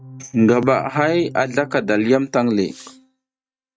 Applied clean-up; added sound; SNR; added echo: neural mask model RNNoise.